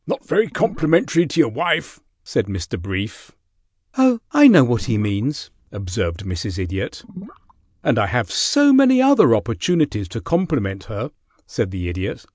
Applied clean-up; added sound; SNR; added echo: none; Gurgling / Liquid; 19 dB; none.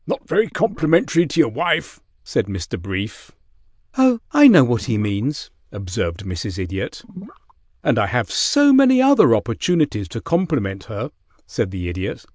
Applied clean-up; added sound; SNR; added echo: neural diffusion model UNIVERSE++.